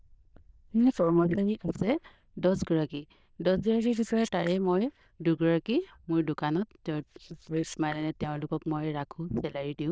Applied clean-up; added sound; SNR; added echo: neural diffusion model UNIVERSE++.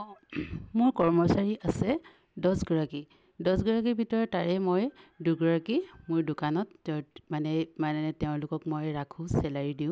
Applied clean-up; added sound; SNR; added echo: none; none; none; none.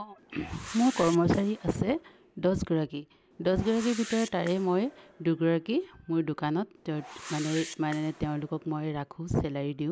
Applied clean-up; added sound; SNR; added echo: none; Whoosh, swoosh, swish; 17 dB; none.